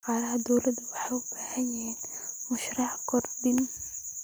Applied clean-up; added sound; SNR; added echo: none; none; none; none.